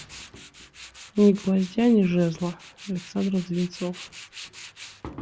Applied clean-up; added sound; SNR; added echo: none; Tools; 18 dB; none.